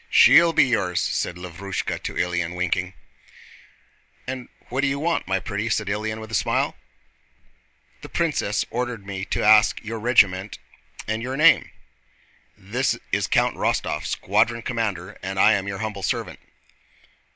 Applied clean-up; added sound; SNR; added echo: none; none; none; none.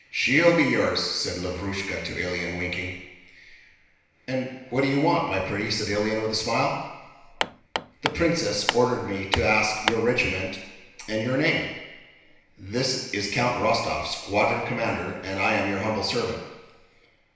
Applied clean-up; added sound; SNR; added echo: none; Hammer; 5 dB; reverberation time 1.0 s.